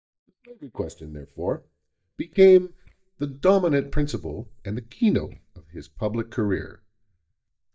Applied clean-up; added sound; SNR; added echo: neural mask model DeepFilterNet 3.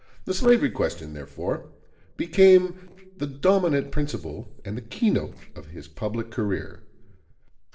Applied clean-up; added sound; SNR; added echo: neural separator model SepFormer DNS4.